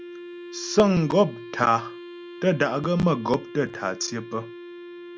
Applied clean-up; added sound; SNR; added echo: none; Wind instrument, woodwind instrument; 15 dB; none.